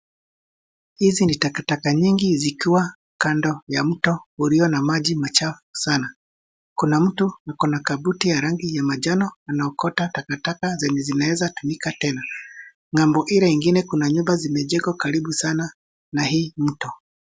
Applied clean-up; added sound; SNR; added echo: none; none; none; none.